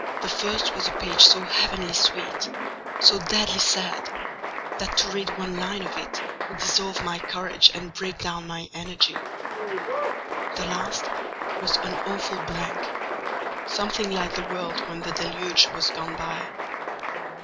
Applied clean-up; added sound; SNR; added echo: none; Applause; 5 dB; none.